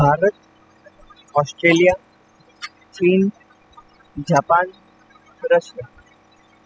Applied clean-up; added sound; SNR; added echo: classical method spectral subtraction.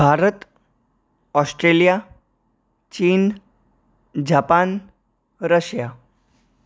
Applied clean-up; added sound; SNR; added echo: none; none; none; none.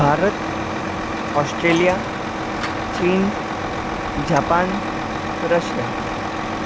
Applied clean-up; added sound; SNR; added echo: none; Truck; 1 dB; none.